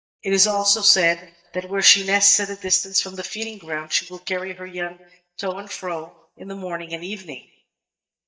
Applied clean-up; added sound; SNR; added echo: neural mask model DeepFilterNet 3.